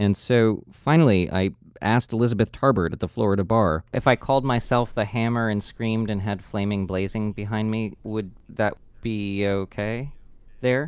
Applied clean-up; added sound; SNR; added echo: none; none; none; none.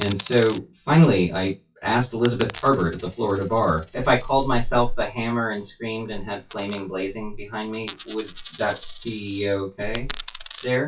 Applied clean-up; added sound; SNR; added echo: classical method WPE with log-MMSE.